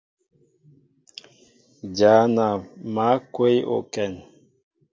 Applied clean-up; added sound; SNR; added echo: none; none; none; none.